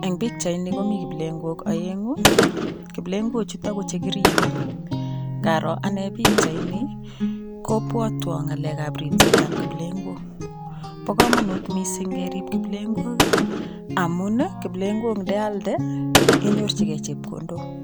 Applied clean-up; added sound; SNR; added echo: none; Guitar + Gunshot, gunfire; -3 dB; none.